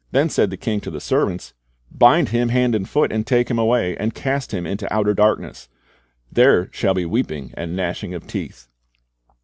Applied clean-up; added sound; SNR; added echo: none; none; none; none.